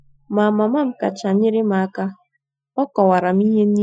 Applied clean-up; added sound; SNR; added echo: classical method Wiener filter.